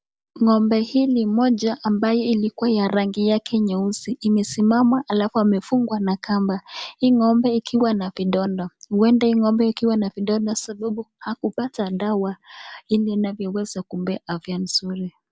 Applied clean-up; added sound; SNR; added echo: none; none; none; none.